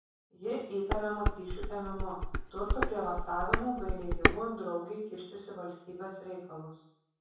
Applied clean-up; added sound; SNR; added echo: none; Dishes, pots, and pans; -5 dB; reverberation time 0.7 s.